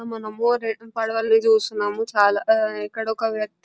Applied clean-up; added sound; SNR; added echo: none; none; none; none.